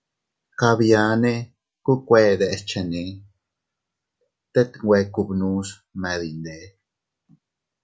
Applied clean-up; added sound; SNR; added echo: none; none; none; none.